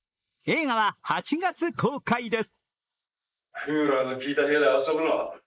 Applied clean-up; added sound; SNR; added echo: neural mask model Resemble Enhance denoiser.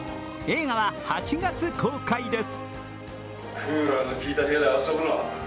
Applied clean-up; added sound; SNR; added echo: none; Breathing; 19 dB; none.